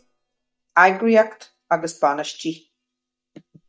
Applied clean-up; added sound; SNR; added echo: neural mask model DeepFilterNet 3.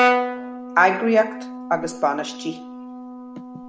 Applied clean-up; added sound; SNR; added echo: none; Brass instrument; 3 dB; none.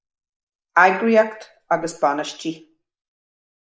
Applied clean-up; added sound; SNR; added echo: neural mask model Resemble Enhance denoiser.